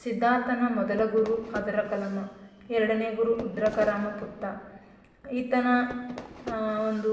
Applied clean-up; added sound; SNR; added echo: none; Fire / Fireworks; 16 dB; reverberation time 1.2 s.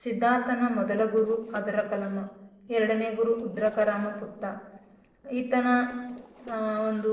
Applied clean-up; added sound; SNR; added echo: neural separator model SepFormer DNS4.